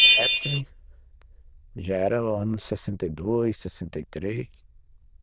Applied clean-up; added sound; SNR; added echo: neural diffusion model UNIVERSE++.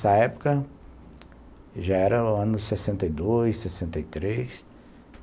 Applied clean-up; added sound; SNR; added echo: none; none; none; none.